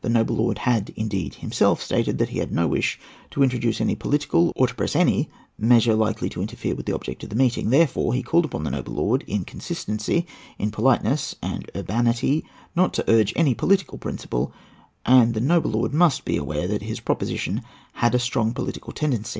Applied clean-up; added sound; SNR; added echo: none; none; none; none.